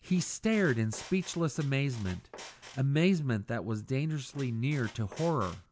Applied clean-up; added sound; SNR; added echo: none; Squeak; 19 dB; none.